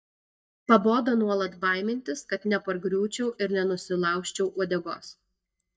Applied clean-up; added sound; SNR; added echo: neural mask model DeepFilterNet 3.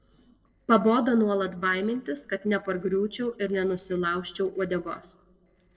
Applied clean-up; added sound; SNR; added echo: neural separator model SepFormer DNS4.